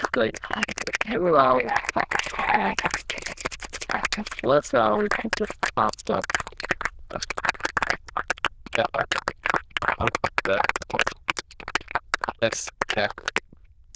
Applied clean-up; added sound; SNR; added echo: neural diffusion model UNIVERSE++.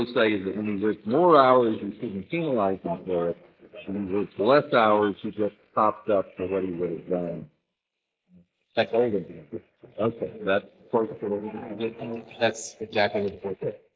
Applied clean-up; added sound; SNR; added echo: neural mask model Resemble Enhance denoiser.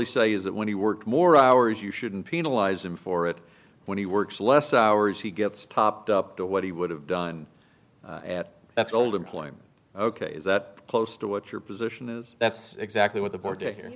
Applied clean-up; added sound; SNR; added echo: none; none; none; none.